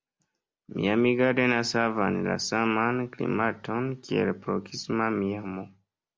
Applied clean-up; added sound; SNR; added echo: none; none; none; none.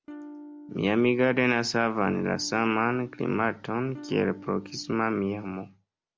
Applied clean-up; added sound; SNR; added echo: none; Electric guitar / Strum; 18 dB; none.